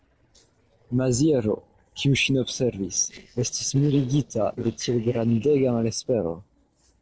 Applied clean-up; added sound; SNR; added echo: neural separator model SepFormer DNS4.